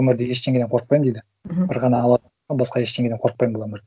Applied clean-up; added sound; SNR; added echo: none; none; none; none.